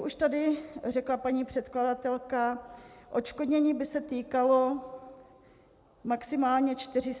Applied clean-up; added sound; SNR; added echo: none; none; none; none.